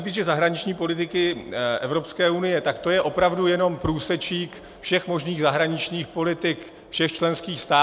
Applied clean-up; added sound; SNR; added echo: none; none; none; none.